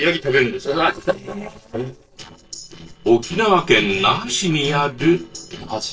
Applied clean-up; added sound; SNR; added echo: neural separator model SepFormer DNS4.